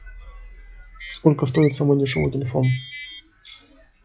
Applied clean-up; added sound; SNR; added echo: classical method log-MMSE.